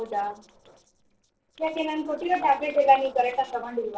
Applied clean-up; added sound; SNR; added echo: neural separator model SepFormer DNS4.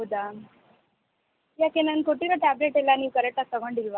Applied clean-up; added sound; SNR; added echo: none; none; none; none.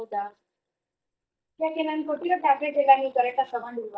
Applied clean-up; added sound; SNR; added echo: neural mask model DeepFilterNet 3.